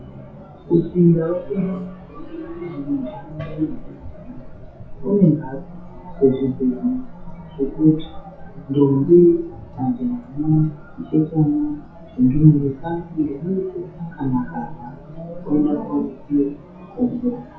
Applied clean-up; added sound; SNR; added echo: classical method WPE with log-MMSE.